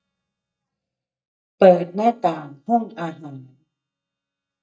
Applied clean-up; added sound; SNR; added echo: neural mask model DeepFilterNet 3.